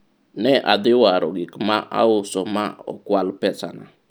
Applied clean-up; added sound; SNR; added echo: none; none; none; none.